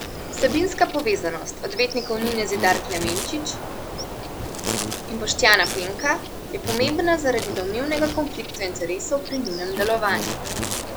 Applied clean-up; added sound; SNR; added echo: none; Insect; 5 dB; none.